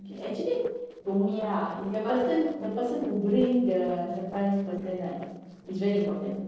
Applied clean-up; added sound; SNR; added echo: neural separator model SepFormer DNS4.